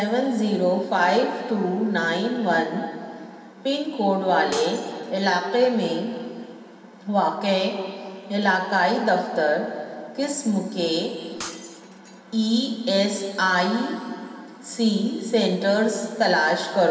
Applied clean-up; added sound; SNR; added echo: none; Shatter; 19 dB; reverberation time 2.6 s.